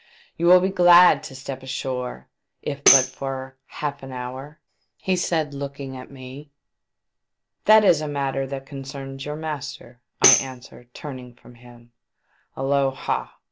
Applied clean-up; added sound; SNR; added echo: none; Tambourine; 0 dB; none.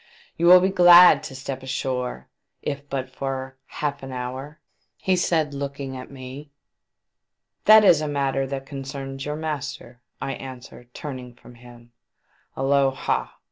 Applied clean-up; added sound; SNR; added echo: none; none; none; none.